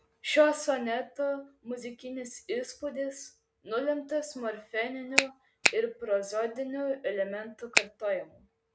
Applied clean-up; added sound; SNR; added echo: none; Finger snapping; -4 dB; none.